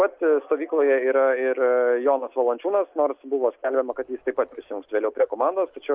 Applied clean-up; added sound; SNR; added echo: none; none; none; none.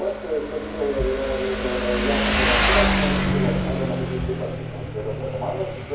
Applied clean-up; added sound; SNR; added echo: none; Motorcycle; -3 dB; reverberation time 0.9 s.